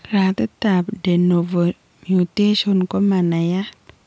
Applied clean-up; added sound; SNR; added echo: none; none; none; none.